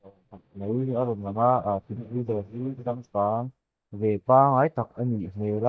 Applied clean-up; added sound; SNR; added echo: neural mask model DeepFilterNet 3.